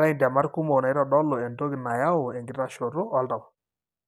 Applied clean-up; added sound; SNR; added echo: none; none; none; none.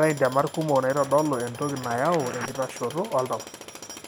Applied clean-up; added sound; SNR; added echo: none; Tools + Zipper (clothing); 14 dB; none.